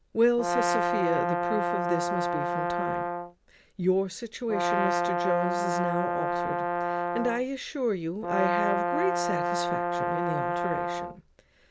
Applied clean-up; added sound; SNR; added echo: none; Brass instrument; -3 dB; none.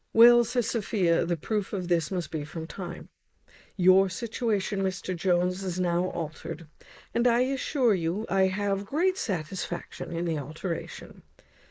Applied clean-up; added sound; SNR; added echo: neural mask model Resemble Enhance denoiser.